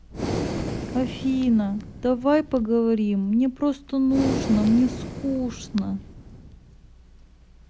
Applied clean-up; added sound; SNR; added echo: none; Breathing; 9 dB; none.